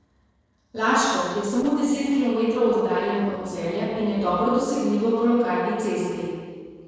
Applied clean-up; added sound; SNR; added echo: neural separator model SepFormer DNS4.